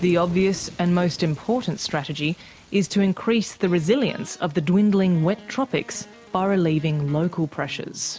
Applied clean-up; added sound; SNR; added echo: none; none; none; none.